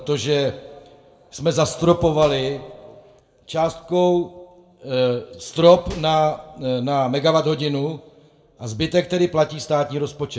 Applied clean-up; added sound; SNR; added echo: none; Microwave oven; 19 dB; reverberation time 0.6 s.